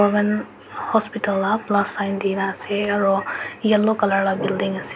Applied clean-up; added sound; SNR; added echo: none; none; none; none.